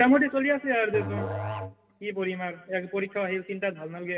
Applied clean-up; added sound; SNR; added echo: none; Musical instrument; 9 dB; reverberation time 2.8 s.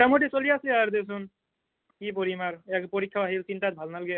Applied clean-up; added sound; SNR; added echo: none; none; none; none.